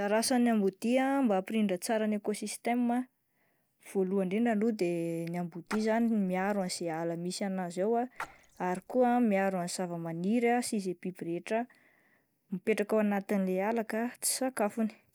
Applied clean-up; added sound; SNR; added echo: none; Splash, splatter; 17 dB; none.